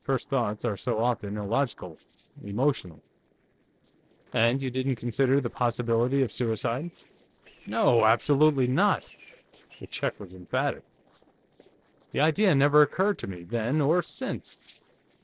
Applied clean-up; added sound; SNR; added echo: neural separator model SepFormer DNS4.